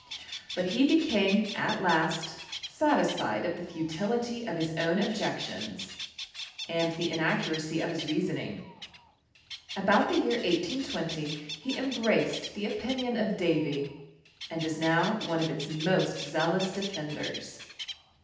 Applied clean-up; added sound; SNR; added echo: none; Bird; 12 dB; reverberation time 0.8 s.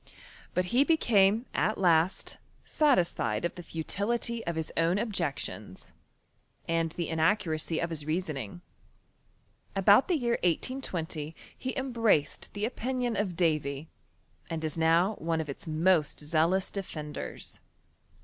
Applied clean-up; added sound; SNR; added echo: none; none; none; none.